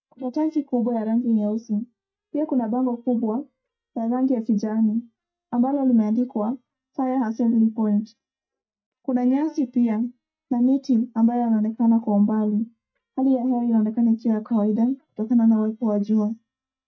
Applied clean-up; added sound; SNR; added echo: neural mask model DeepFilterNet 3.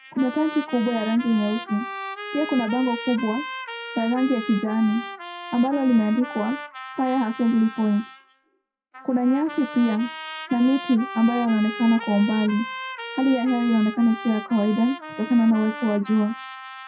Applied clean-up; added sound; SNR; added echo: classical method WPE with log-MMSE.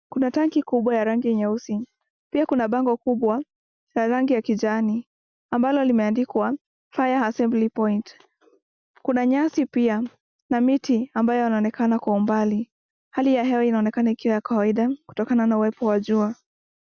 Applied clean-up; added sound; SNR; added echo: none; none; none; none.